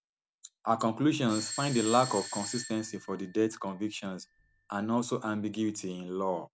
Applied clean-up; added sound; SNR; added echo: none; Bell / Doorbell; 10 dB; none.